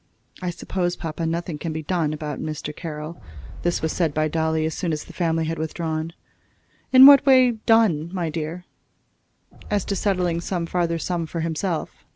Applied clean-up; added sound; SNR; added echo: none; Fire; 20 dB; none.